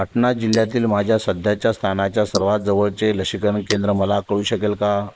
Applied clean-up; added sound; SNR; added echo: neural mask model Resemble Enhance denoiser.